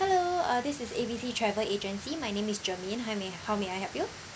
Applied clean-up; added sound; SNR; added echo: none; none; none; none.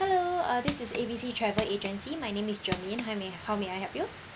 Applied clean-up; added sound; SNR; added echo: none; Crushing; 8 dB; none.